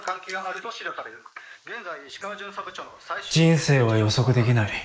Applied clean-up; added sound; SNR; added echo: neural mask model Resemble Enhance denoiser.